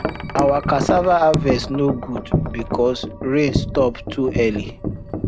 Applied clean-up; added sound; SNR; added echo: none; Wind chime; 4 dB; none.